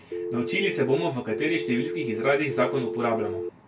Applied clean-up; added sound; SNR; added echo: none; Telephone; 4 dB; reverberation time 0.2 s.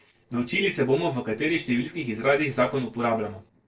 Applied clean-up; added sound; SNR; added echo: neural separator model SepFormer DNS4.